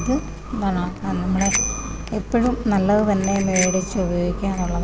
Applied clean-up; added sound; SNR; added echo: none; Bicycle bell; 10 dB; none.